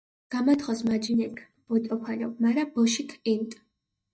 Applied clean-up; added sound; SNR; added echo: neural mask model DeepFilterNet 3.